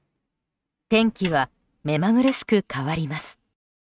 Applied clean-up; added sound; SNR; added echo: neural mask model RNNoise.